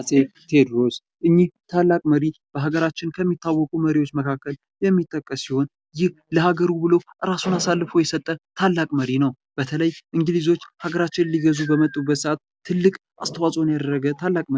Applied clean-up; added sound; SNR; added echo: none; none; none; none.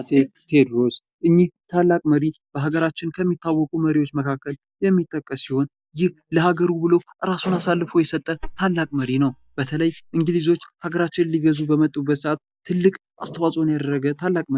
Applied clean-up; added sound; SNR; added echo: neural mask model DeepFilterNet 3.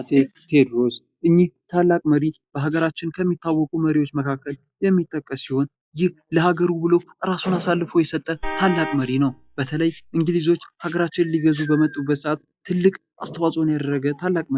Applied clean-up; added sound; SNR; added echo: classical method log-MMSE.